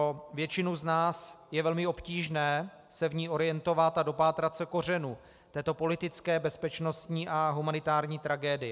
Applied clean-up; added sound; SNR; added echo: none; none; none; none.